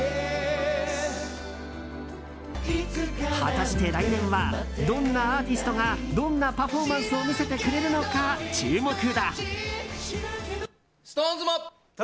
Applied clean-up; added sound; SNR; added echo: none; none; none; none.